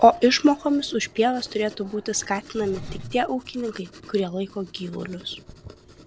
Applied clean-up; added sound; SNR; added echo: none; Engine + Writing; 19 dB; none.